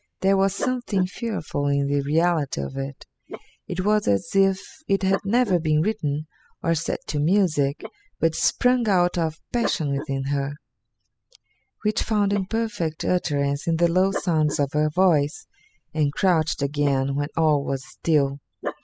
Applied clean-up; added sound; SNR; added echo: classical method spectral subtraction.